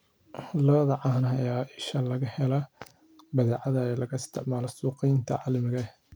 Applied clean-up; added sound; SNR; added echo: none; none; none; none.